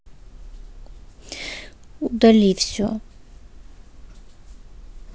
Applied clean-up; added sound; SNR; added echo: none; none; none; none.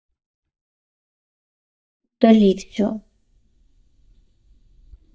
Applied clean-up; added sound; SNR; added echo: neural mask model DeepFilterNet 3.